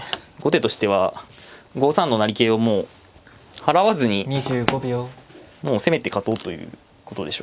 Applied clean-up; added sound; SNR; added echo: none; none; none; none.